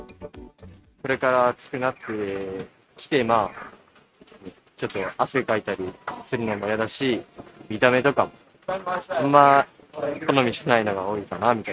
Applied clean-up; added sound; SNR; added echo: neural mask model RNNoise.